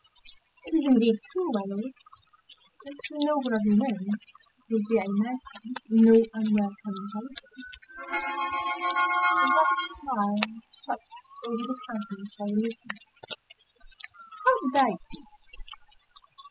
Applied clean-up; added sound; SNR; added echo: classical method spectral subtraction.